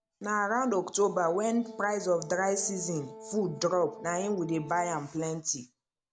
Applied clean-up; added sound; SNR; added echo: none; Brass instrument; 18 dB; none.